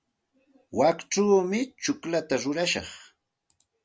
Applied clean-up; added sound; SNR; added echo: none; none; none; none.